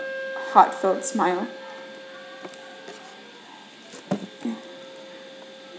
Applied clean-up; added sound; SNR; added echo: none; Wind instrument, woodwind instrument; 12 dB; none.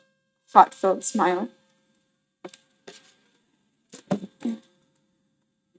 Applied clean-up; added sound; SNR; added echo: neural mask model RNNoise.